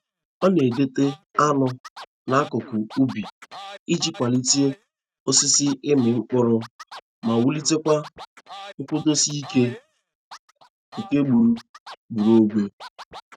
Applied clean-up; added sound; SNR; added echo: neural mask model RNNoise.